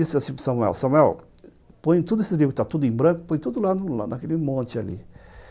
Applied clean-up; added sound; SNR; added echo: none; none; none; none.